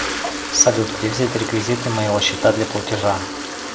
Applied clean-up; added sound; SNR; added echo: none; Toilet flush; 6 dB; reverberation time 0.4 s.